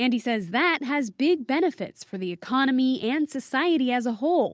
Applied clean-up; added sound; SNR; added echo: none; none; none; none.